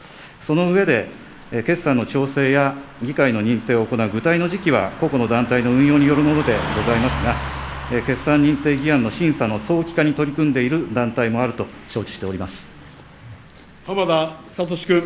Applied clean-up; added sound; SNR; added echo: none; Car passing by / Truck; 14 dB; none.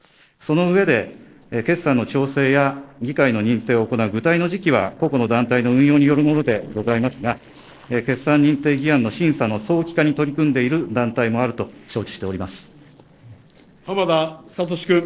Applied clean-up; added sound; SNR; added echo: neural separator model SepFormer DNS4.